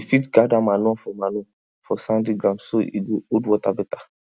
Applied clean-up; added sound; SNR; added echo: none; none; none; none.